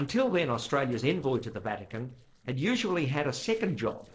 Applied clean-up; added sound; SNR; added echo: neural separator model SepFormer DNS4.